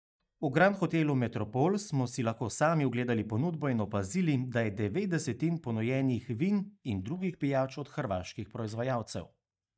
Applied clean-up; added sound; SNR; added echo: neural mask model DeepFilterNet 3.